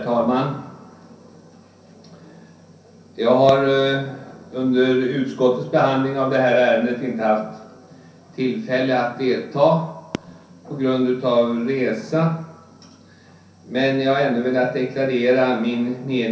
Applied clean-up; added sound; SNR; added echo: none; Fireworks; 17 dB; reverberation time 0.6 s.